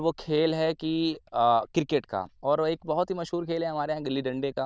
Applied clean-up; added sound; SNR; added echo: neural diffusion model UNIVERSE++.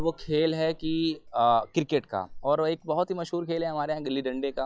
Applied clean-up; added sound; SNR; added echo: classical method log-MMSE.